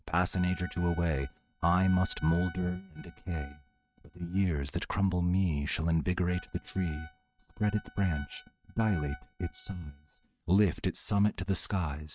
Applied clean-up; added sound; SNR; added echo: neural mask model RNNoise.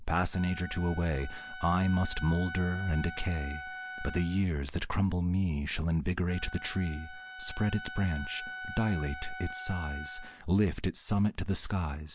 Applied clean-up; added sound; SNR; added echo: none; Wind instrument, woodwind instrument; 13 dB; none.